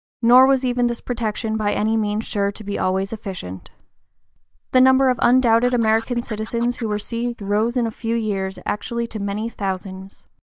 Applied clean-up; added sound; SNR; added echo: neural mask model DeepFilterNet 3.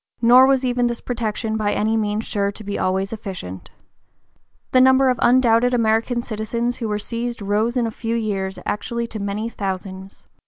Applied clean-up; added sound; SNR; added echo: none; none; none; none.